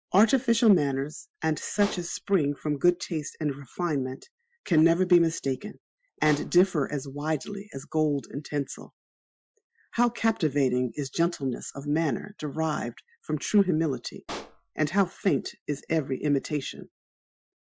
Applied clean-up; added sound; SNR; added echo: classical method Wiener filter.